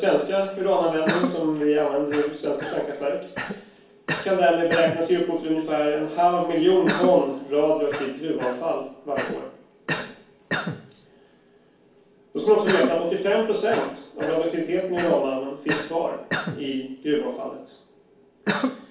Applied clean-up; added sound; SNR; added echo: none; Cough; 9 dB; reverberation time 0.4 s.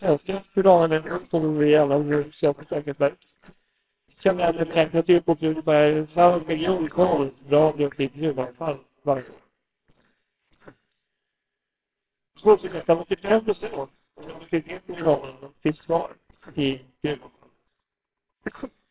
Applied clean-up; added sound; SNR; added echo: neural separator model SepFormer WHAMR!.